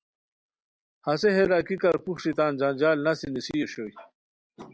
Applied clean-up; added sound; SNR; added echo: none; none; none; none.